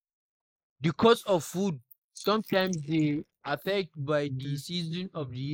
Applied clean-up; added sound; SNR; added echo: neural mask model Resemble Enhance denoiser.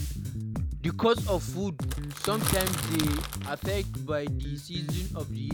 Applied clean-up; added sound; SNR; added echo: none; Bass guitar + Crackle / Crushing; 0 dB; none.